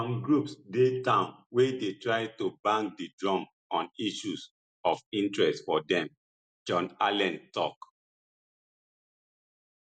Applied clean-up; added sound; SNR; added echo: none; none; none; none.